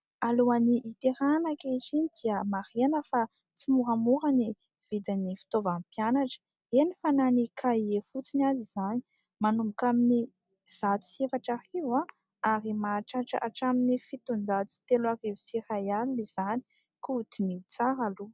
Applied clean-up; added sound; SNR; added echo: none; none; none; none.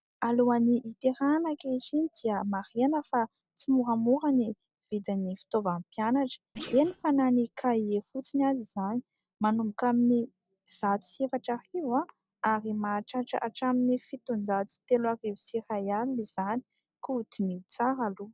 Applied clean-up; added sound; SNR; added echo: neural separator model SepFormer DNS4.